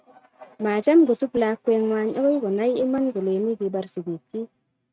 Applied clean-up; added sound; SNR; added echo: neural mask model RNNoise.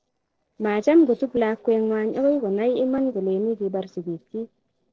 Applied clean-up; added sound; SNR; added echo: neural separator model SepFormer DNS4.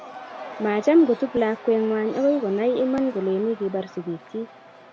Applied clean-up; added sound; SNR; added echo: none; Crowd / Cheering; 17 dB; none.